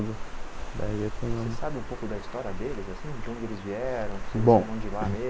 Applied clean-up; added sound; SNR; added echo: none; Water; 3 dB; none.